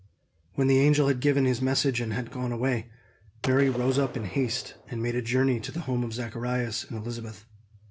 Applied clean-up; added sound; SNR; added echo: none; Gunshot, gunfire; 13 dB; none.